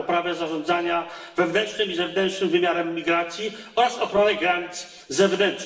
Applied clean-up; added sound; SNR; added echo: none; none; none; reverberation time 1.1 s.